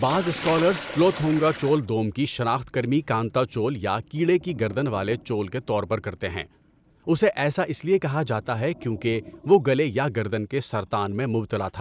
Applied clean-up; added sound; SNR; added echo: none; Sink (filling or washing); 17 dB; none.